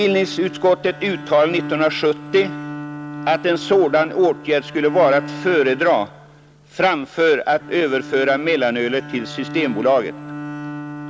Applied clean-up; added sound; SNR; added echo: none; Bowed string instrument; 13 dB; none.